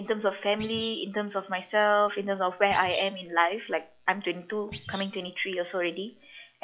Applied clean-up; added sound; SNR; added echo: classical method log-MMSE.